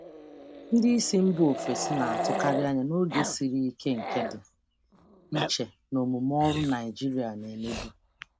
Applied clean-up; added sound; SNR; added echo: none; Growling; 7 dB; none.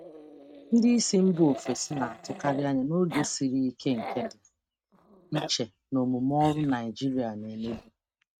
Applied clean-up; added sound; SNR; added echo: neural mask model RNNoise.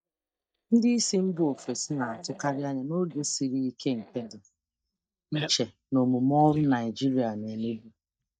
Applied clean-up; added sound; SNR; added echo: neural mask model DeepFilterNet 3.